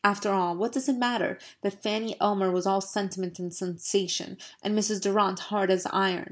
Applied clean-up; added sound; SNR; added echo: none; none; none; none.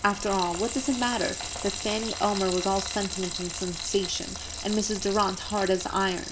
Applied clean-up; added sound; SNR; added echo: none; Frying (food); 7 dB; none.